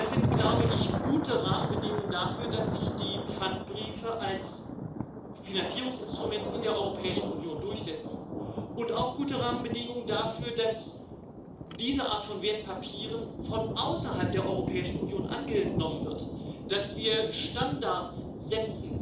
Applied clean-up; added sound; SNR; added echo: none; Thunder; 0 dB; reverberation time 0.4 s.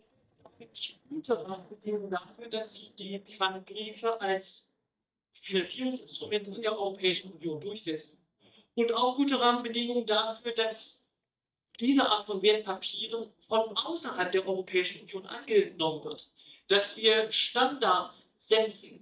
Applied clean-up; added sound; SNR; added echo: neural mask model DeepFilterNet 3.